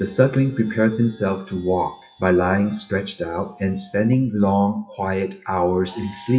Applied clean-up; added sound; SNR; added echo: classical method WPE with log-MMSE.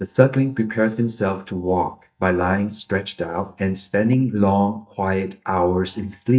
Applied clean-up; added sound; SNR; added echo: neural mask model DeepFilterNet 3.